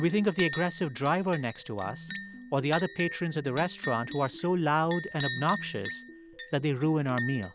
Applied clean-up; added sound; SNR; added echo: none; Chink, clink; 0 dB; none.